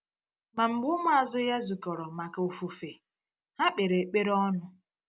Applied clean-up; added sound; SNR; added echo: none; none; none; none.